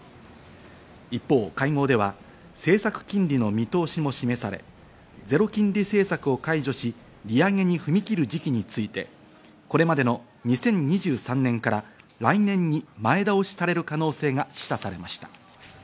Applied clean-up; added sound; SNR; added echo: none; none; none; none.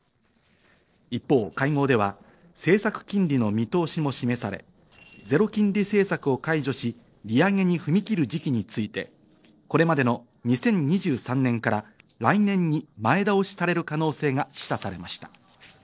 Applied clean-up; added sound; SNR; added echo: neural separator model SepFormer DNS4.